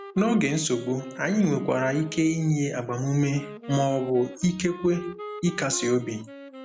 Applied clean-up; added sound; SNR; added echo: none; Wind instrument, woodwind instrument; 16 dB; none.